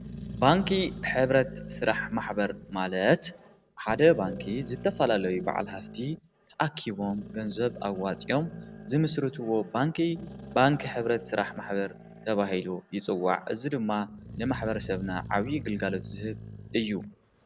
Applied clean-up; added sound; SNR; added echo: none; Growling; 14 dB; none.